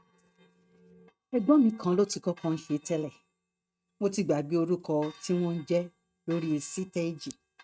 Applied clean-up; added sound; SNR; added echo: neural mask model RNNoise.